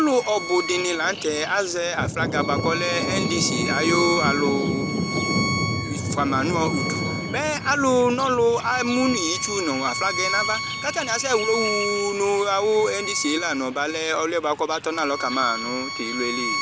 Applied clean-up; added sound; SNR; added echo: none; Thunder + Bowed string instrument; 4 dB; none.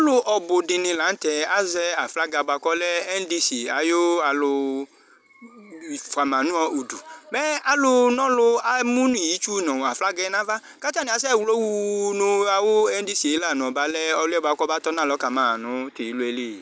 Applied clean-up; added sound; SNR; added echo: none; none; none; none.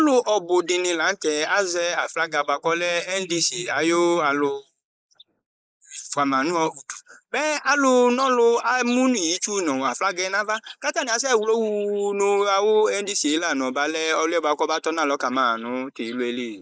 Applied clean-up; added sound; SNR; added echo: neural mask model Resemble Enhance denoiser.